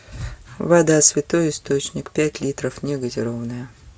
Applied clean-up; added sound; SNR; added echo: none; none; none; none.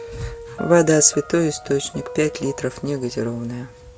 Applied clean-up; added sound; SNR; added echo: none; Piano; 16 dB; none.